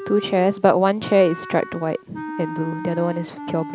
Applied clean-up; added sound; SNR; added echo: none; Wind instrument, woodwind instrument; 12 dB; none.